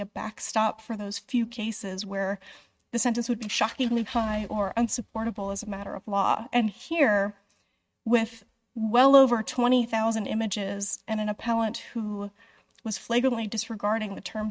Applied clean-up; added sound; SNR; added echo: neural mask model RNNoise.